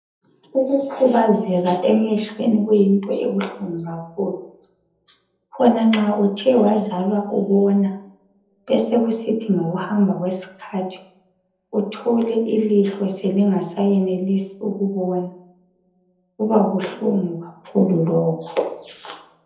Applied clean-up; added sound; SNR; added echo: none; none; none; reverberation time 0.7 s.